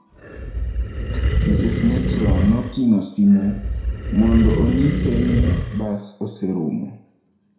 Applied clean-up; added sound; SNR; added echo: none; Animal; 0 dB; reverberation time 0.6 s.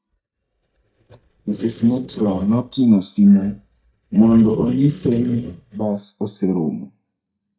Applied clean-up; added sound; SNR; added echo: neural mask model DeepFilterNet 3.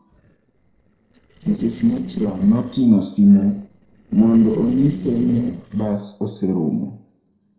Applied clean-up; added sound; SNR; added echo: neural separator model SepFormer DNS4.